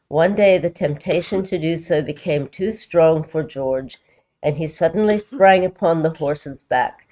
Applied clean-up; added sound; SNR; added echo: neural mask model RNNoise.